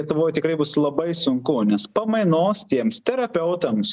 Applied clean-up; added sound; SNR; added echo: none; none; none; none.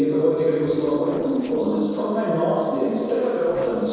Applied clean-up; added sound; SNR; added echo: neural separator model SepFormer DNS4.